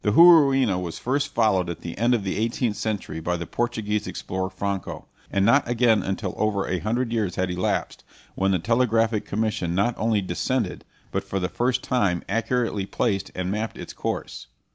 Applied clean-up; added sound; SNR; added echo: none; none; none; none.